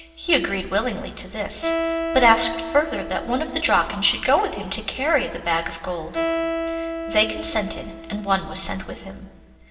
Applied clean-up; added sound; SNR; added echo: none; Acoustic guitar; 9 dB; reverberation time 1.8 s.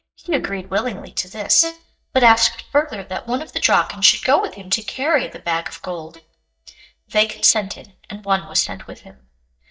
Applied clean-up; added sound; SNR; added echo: neural mask model DeepFilterNet 3.